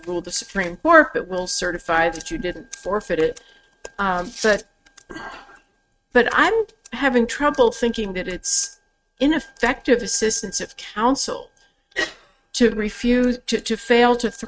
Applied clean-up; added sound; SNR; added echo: neural mask model RNNoise.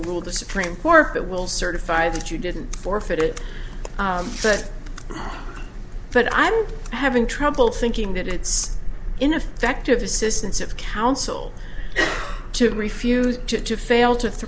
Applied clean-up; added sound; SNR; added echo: none; none; none; none.